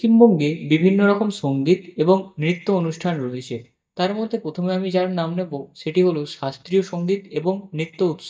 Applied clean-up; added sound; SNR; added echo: neural mask model DeepFilterNet 3.